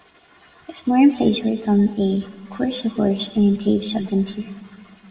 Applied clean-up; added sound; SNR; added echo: none; none; none; reverberation time 1.4 s.